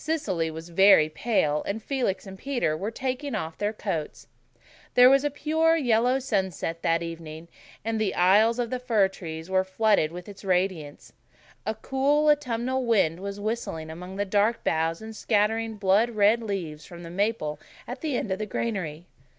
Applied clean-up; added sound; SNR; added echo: none; none; none; none.